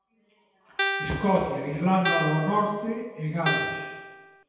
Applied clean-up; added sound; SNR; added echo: none; Guitar; 2 dB; reverberation time 1.1 s.